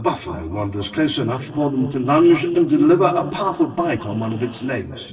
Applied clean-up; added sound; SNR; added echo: neural separator model SepFormer DNS4.